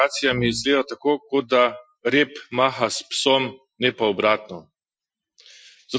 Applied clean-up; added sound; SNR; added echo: classical method Wiener filter.